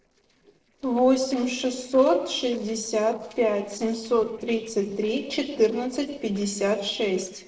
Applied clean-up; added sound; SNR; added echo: neural separator model SepFormer DNS4.